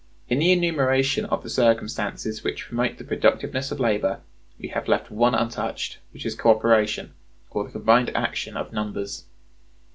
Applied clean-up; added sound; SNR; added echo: none; none; none; none.